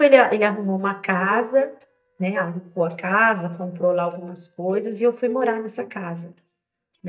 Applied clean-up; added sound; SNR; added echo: neural mask model DeepFilterNet 3.